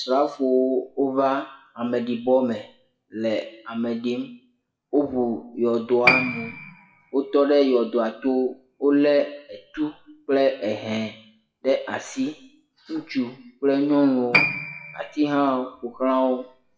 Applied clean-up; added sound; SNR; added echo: classical method WPE with log-MMSE.